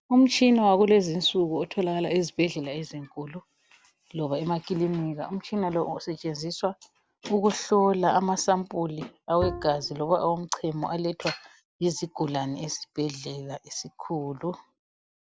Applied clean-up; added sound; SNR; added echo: none; Bowed string instrument; 10 dB; none.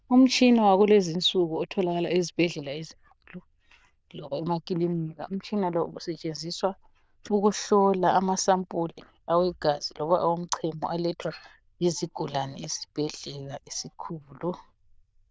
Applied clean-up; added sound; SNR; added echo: neural diffusion model UNIVERSE++.